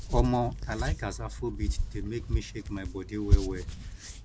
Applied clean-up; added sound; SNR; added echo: none; Hands; -3 dB; none.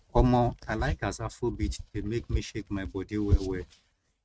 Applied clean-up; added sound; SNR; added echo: neural mask model RNNoise.